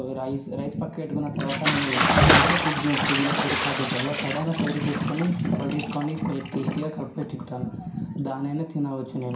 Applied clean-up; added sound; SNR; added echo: none; Bathtub (filling or washing) / Splash, splatter; -1 dB; reverberation time 0.5 s.